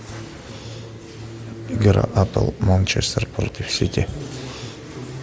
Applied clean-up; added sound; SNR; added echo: none; none; none; none.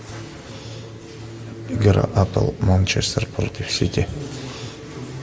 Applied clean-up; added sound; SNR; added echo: none; none; none; reverberation time 1.5 s.